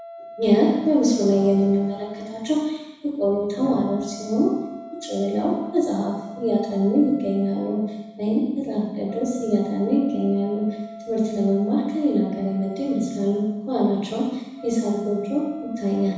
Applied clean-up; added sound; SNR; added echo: none; Wind instrument, woodwind instrument; 18 dB; reverberation time 1.1 s.